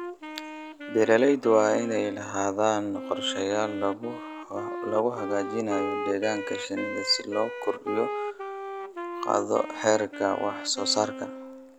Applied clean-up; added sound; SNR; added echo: none; Wind instrument, woodwind instrument; 9 dB; none.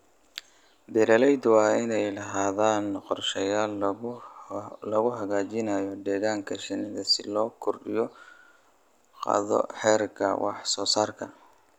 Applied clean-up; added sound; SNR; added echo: none; none; none; none.